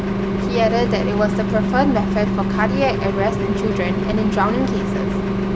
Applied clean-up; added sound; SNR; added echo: none; Engine; -2 dB; reverberation time 1.8 s.